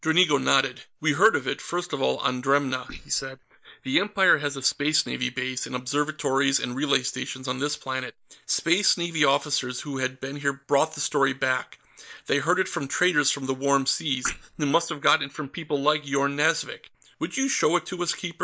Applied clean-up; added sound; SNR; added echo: neural mask model Resemble Enhance denoiser.